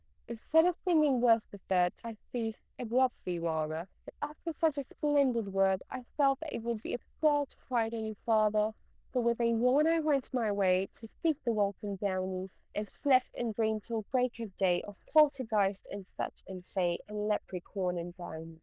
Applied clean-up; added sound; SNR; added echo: neural diffusion model UNIVERSE++.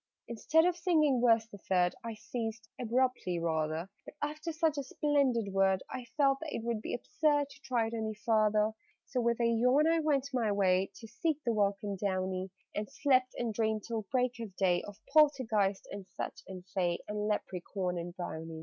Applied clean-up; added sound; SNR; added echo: none; none; none; none.